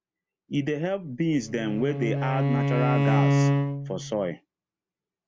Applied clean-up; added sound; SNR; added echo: none; Bowed string instrument; -5 dB; none.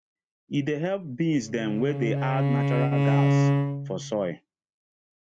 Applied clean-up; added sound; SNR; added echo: neural mask model RNNoise.